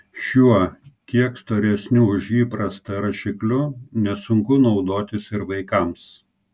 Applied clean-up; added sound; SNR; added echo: none; none; none; none.